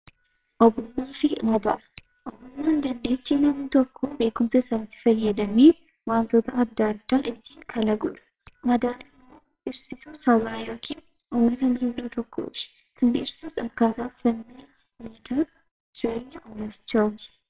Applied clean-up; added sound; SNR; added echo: neural separator model SepFormer WHAMR!.